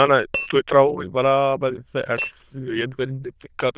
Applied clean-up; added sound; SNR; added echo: neural diffusion model UNIVERSE++.